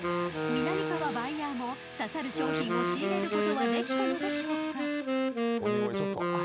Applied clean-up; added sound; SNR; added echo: none; Wind instrument, woodwind instrument; -4 dB; none.